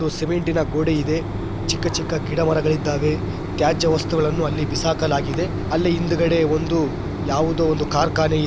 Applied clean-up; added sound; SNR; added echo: none; Mechanisms; 5 dB; none.